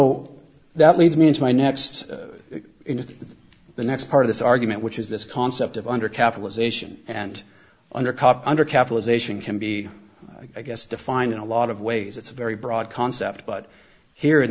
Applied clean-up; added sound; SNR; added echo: none; none; none; none.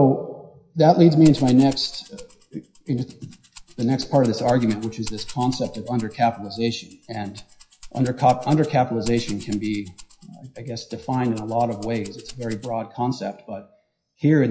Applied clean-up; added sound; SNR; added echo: classical method WPE with log-MMSE.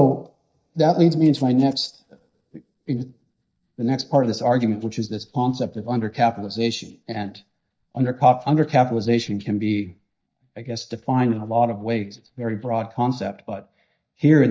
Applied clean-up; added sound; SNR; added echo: neural mask model DeepFilterNet 3.